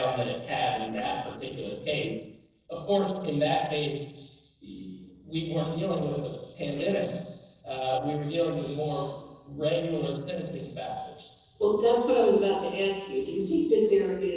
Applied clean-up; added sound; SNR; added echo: neural separator model SepFormer DNS4.